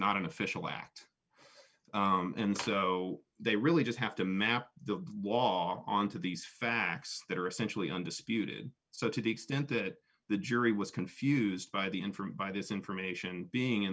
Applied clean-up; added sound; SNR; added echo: none; none; none; none.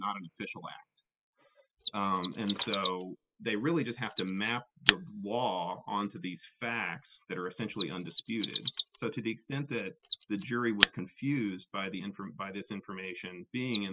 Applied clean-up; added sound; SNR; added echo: classical method spectral subtraction.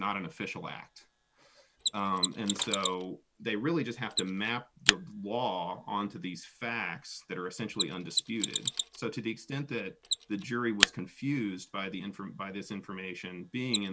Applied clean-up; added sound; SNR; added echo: none; Mechanisms; 2 dB; none.